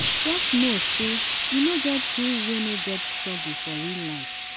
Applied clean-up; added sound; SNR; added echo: none; Explosion; -1 dB; none.